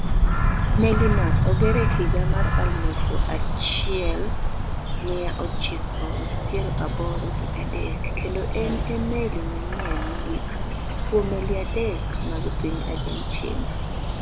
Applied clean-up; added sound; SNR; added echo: none; Bird vocalization, bird call, bird song; -5 dB; none.